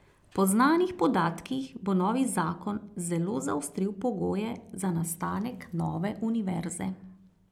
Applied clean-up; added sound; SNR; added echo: none; none; none; none.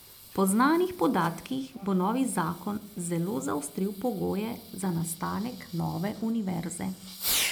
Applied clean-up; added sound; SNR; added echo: none; Fireworks; 10 dB; none.